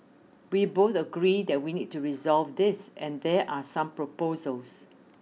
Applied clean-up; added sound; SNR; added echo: none; none; none; none.